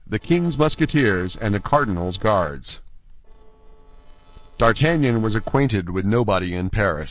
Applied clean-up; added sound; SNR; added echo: neural separator model SepFormer DNS4.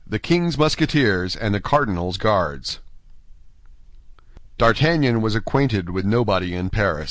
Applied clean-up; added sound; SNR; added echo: none; none; none; none.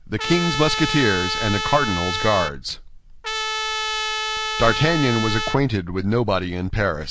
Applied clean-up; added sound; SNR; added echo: none; Trumpet; 4 dB; none.